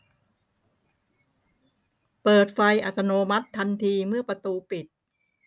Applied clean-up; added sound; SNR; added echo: none; none; none; none.